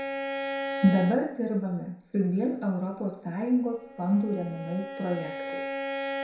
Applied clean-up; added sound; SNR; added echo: none; Bowed string instrument; 8 dB; reverberation time 0.6 s.